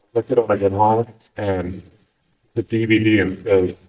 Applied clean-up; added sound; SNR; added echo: neural mask model DeepFilterNet 3.